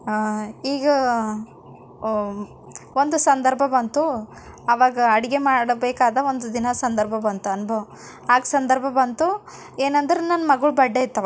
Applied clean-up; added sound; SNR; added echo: none; none; none; none.